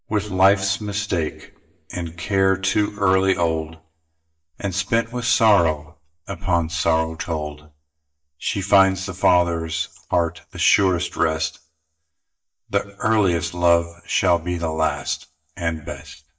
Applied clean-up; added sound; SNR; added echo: neural mask model DeepFilterNet 3.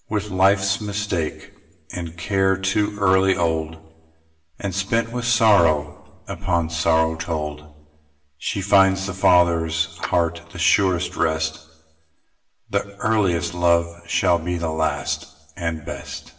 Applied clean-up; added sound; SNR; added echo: none; Clapping; 16 dB; reverberation time 0.9 s.